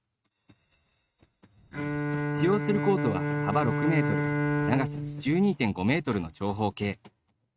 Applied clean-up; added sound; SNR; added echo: neural mask model RNNoise.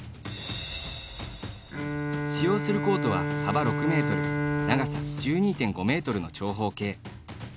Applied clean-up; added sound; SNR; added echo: none; Bowed string instrument; 2 dB; none.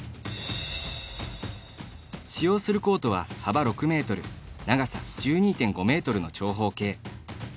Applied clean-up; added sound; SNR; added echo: none; none; none; none.